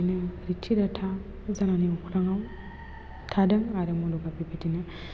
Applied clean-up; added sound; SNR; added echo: none; none; none; none.